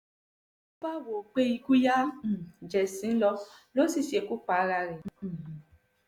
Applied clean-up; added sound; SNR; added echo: none; none; none; none.